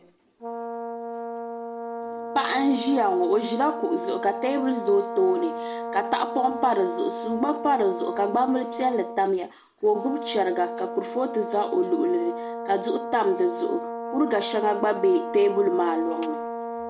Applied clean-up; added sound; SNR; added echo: none; Brass instrument; 7 dB; none.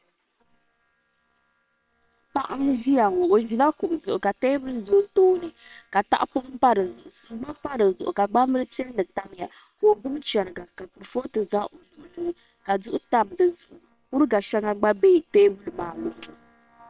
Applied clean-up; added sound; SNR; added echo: neural separator model SepFormer WHAM!.